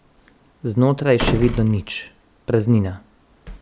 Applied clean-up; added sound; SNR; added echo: none; Slam; 7 dB; none.